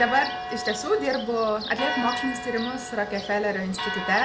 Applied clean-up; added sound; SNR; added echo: none; Church bell; 6 dB; none.